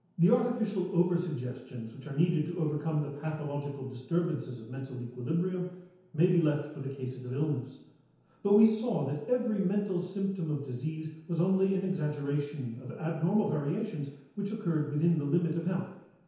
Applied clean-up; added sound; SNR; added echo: none; none; none; reverberation time 1.0 s.